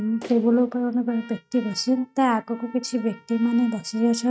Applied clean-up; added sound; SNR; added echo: neural mask model RNNoise.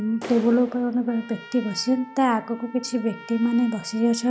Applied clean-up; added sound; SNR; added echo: none; Trumpet + Clapping; 18 dB; none.